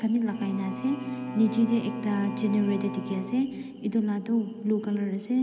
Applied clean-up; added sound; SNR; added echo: none; Bowed string instrument; 9 dB; none.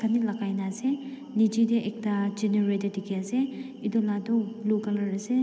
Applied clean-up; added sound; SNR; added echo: none; none; none; none.